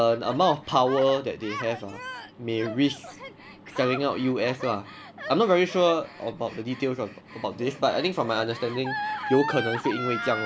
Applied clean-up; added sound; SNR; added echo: none; Gasp; 11 dB; none.